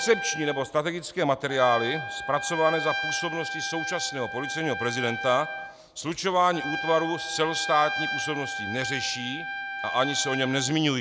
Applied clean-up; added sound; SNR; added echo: none; Trumpet; 6 dB; none.